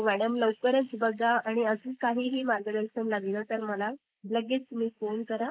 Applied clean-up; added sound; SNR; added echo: neural mask model Resemble Enhance denoiser.